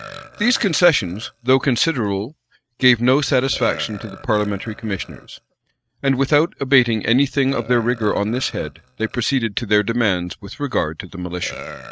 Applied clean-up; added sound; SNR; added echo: neural mask model RNNoise.